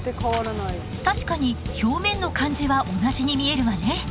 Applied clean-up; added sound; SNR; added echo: none; Bird / Rain; 15 dB; none.